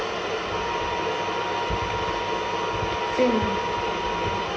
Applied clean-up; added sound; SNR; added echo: none; Wind instrument, woodwind instrument; 5 dB; reverberation time 0.3 s.